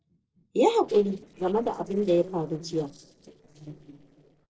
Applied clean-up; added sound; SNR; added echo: neural separator model SepFormer DNS4.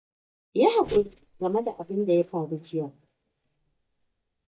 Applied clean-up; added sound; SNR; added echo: neural mask model DeepFilterNet 3.